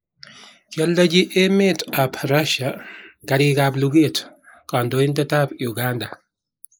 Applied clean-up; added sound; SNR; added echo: neural mask model Resemble Enhance denoiser.